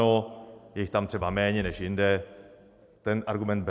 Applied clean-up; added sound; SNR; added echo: none; none; none; none.